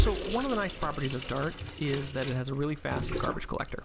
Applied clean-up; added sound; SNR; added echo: none; Sink (filling or washing) / Water tap, faucet; 2 dB; none.